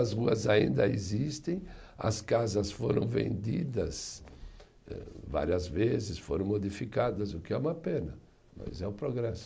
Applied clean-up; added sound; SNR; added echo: none; none; none; none.